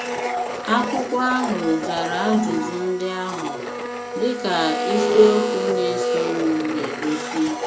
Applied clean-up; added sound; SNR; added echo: none; Domestic sounds, home sounds; 3 dB; none.